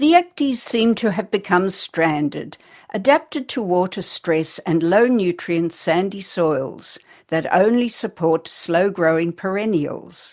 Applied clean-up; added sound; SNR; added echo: none; none; none; none.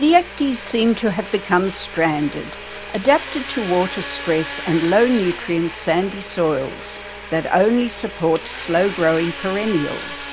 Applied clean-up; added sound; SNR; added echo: none; Domestic sounds, home sounds; 12 dB; none.